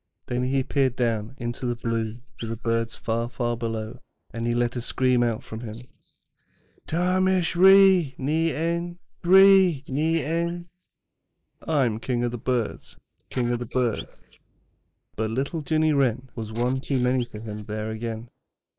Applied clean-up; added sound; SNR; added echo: neural mask model Resemble Enhance denoiser.